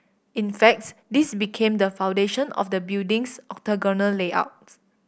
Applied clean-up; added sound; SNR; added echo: none; none; none; none.